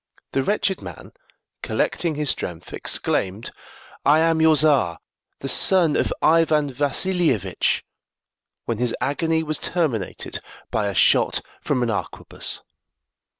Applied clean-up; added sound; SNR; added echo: none; none; none; none.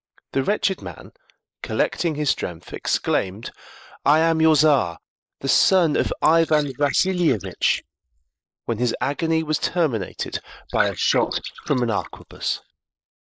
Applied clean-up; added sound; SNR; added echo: neural mask model Resemble Enhance denoiser.